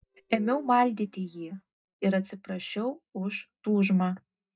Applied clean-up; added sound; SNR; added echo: neural mask model DeepFilterNet 3.